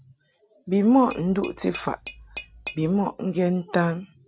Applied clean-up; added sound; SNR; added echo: none; Tap / Glass; 17 dB; none.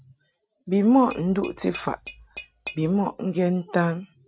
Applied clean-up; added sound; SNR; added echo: neural mask model RNNoise.